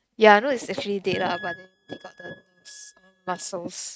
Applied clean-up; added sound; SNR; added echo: neural mask model RNNoise.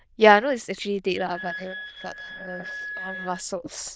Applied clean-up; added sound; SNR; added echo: neural diffusion model UNIVERSE++.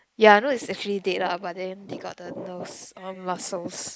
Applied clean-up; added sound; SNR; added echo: neural mask model Resemble Enhance denoiser.